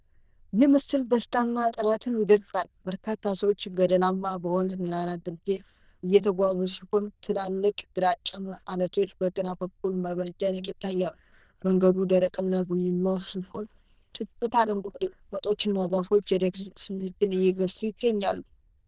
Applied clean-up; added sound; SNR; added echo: neural diffusion model UNIVERSE++.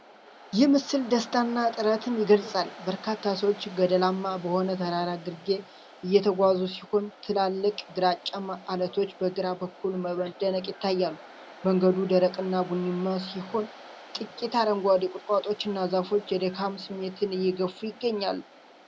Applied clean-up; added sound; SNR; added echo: none; Waves, surf; 20 dB; none.